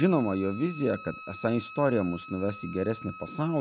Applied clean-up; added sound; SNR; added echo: none; Wind instrument, woodwind instrument; 16 dB; none.